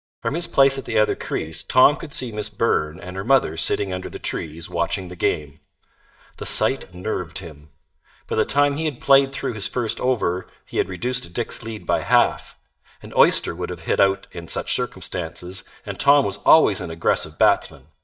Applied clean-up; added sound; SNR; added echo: neural mask model DeepFilterNet 3.